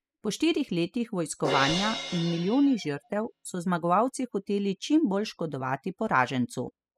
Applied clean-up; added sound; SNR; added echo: classical method spectral subtraction.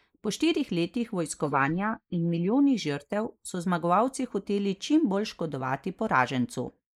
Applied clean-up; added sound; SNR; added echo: neural mask model Resemble Enhance denoiser.